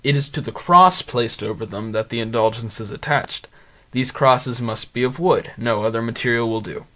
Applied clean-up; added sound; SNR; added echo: none; none; none; none.